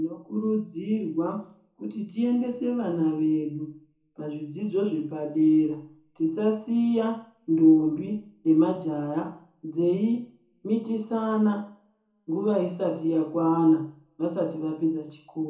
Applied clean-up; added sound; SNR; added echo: none; none; none; reverberation time 0.6 s.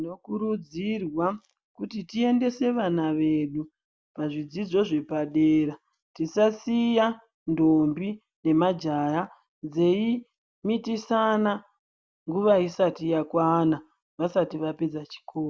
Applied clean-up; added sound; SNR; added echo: none; none; none; none.